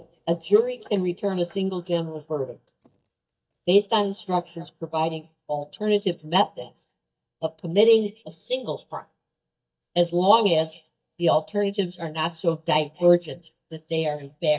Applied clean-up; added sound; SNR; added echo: neural mask model DeepFilterNet 3.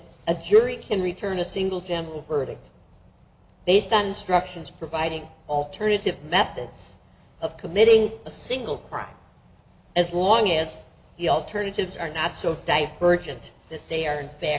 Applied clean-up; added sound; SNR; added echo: none; none; none; none.